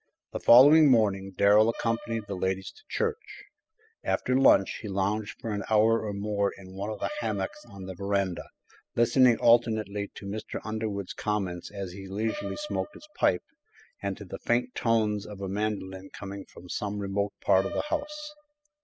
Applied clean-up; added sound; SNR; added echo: classical method spectral subtraction.